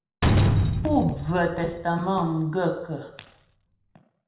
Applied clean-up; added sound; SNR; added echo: none; Slam; -1 dB; reverberation time 0.7 s.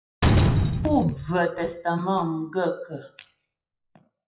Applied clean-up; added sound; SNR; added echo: classical method WPE with log-MMSE.